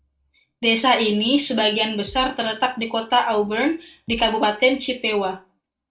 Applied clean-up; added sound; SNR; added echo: none; Bass drum; 19 dB; reverberation time 0.3 s.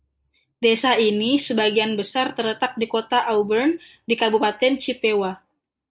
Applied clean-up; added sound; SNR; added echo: none; none; none; none.